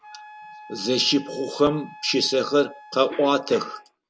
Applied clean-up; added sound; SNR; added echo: none; Wind instrument, woodwind instrument + Cough; 18 dB; none.